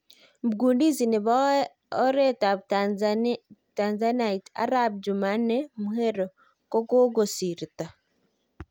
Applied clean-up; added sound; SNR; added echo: none; none; none; none.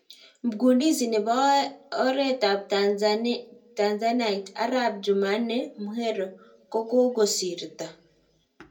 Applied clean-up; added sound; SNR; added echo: none; none; none; reverberation time 0.2 s.